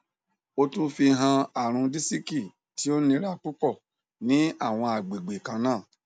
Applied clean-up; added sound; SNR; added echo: none; none; none; none.